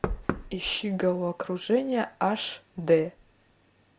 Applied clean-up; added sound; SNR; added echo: none; Knock; 11 dB; none.